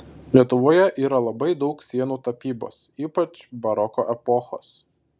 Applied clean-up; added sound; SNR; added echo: none; none; none; none.